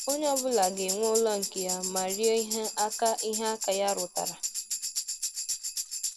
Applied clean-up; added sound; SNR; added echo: none; Tambourine; -3 dB; none.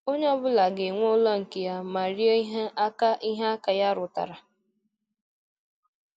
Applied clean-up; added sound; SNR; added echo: none; none; none; none.